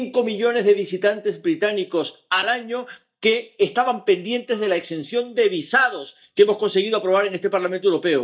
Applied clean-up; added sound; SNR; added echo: neural mask model DeepFilterNet 3.